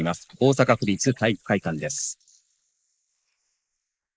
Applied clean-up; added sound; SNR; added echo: neural mask model Resemble Enhance denoiser.